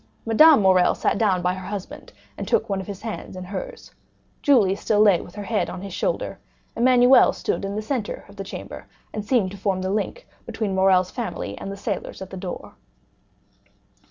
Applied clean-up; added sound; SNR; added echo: none; none; none; none.